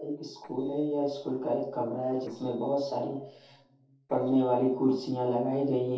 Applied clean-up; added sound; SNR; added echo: neural separator model SepFormer DNS4.